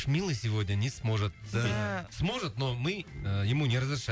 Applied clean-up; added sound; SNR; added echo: none; none; none; none.